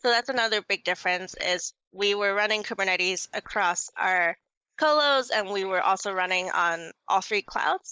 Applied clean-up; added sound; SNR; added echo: neural mask model Resemble Enhance denoiser.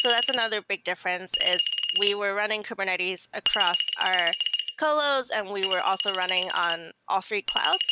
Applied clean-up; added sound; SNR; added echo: none; Chink, clink; 2 dB; none.